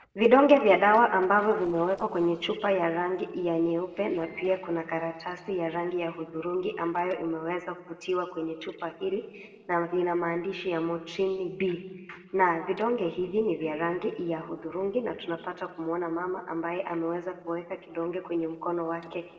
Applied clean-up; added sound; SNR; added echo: neural separator model SepFormer DNS4.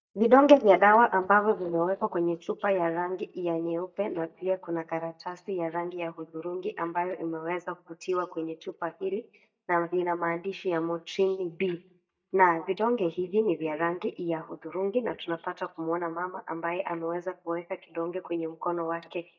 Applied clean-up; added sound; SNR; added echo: neural mask model DeepFilterNet 3.